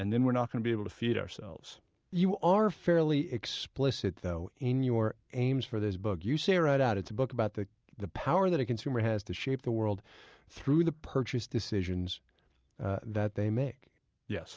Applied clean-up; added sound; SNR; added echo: none; none; none; none.